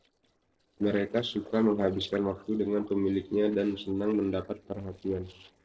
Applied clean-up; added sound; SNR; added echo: neural separator model SepFormer DNS4.